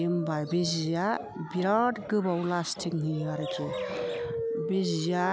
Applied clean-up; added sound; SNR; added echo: none; none; none; none.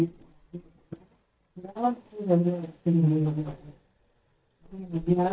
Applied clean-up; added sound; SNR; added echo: neural mask model DeepFilterNet 3.